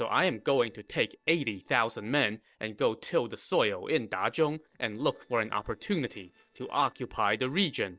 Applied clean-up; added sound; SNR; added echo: neural separator model SepFormer DNS4.